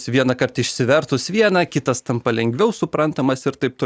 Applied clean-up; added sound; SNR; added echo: none; none; none; none.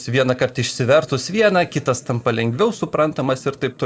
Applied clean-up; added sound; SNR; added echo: none; none; none; reverberation time 0.9 s.